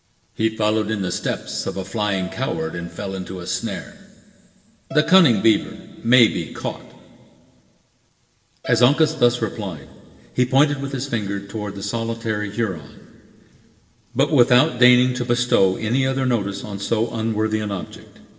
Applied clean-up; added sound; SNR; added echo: none; Bowed string instrument; 20 dB; reverberation time 1.9 s.